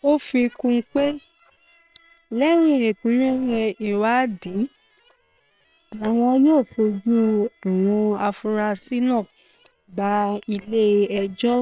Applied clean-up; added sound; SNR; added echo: neural separator model SepFormer WHAM!.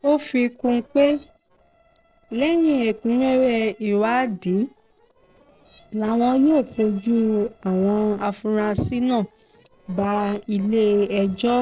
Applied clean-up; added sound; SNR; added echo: neural separator model SepFormer DNS4.